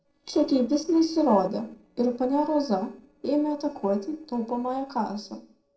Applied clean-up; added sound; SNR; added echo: neural separator model SepFormer DNS4.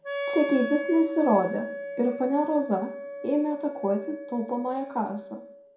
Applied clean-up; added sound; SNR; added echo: none; Wind instrument, woodwind instrument; 9 dB; reverberation time 0.5 s.